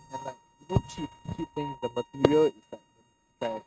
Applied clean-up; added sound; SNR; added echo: neural mask model RNNoise.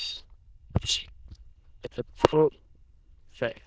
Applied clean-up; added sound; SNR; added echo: neural diffusion model UNIVERSE++.